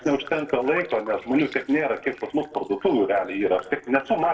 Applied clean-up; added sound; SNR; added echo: neural separator model SepFormer DNS4.